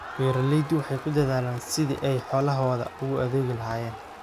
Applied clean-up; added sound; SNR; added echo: none; Crowd; 14 dB; none.